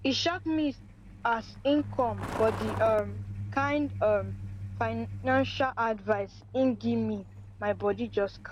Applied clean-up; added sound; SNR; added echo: none; Truck; 10 dB; none.